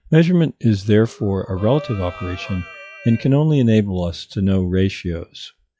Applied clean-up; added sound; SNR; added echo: classical method log-MMSE.